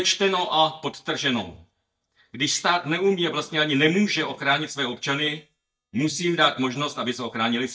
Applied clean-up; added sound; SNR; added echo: neural mask model DeepFilterNet 3.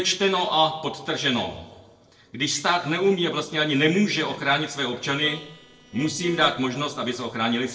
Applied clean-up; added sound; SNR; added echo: neural separator model SepFormer DNS4.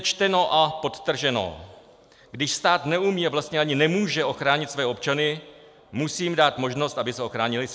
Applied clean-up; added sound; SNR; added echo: none; none; none; none.